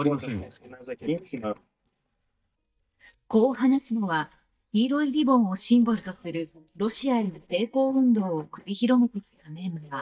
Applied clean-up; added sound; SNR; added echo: neural mask model DeepFilterNet 3.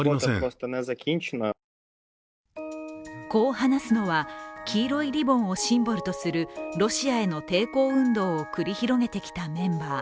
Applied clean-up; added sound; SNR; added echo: none; none; none; none.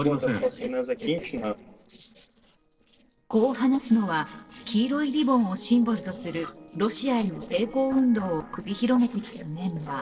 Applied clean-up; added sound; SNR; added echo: neural separator model SepFormer DNS4.